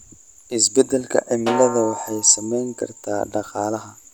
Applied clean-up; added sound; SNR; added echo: none; Snare drum; 10 dB; none.